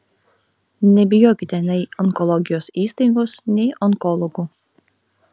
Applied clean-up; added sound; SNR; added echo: none; none; none; none.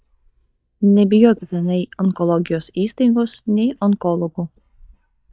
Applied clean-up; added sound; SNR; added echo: neural mask model DeepFilterNet 3.